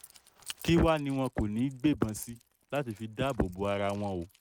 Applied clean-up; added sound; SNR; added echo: neural mask model RNNoise.